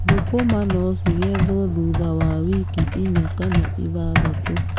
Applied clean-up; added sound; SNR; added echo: none; Computer keyboard; -1 dB; none.